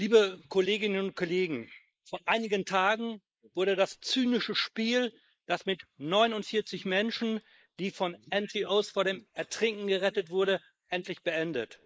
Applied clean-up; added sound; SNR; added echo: neural mask model Resemble Enhance denoiser.